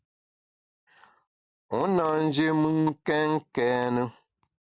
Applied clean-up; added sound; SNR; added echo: none; none; none; none.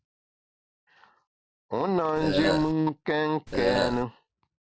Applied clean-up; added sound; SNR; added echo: none; Burping, eructation; -1 dB; none.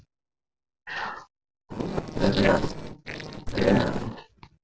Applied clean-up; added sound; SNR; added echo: neural separator model SepFormer DNS4.